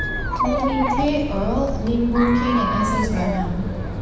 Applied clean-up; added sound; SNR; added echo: none; Chatter; 1 dB; reverberation time 1.1 s.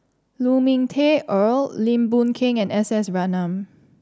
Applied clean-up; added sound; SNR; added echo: none; none; none; none.